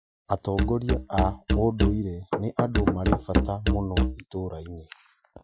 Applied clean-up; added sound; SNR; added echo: classical method Wiener filter.